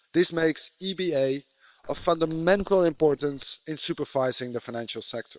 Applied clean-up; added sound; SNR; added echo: neural separator model SepFormer WHAM!.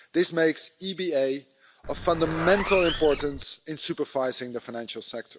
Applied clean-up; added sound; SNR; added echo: none; Zipper (clothing); 6 dB; none.